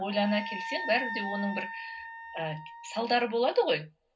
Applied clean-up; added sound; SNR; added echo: none; Wind instrument, woodwind instrument; 9 dB; reverberation time 0.4 s.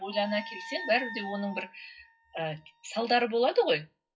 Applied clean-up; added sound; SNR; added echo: classical method WPE with log-MMSE.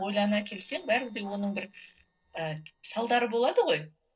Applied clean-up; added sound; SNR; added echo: neural separator model SepFormer DNS4.